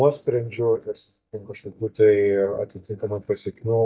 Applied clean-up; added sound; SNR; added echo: neural mask model DeepFilterNet 3.